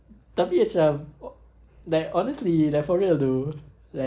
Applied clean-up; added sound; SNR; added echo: none; none; none; none.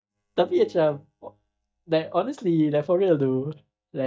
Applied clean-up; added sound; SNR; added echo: neural mask model DeepFilterNet 3.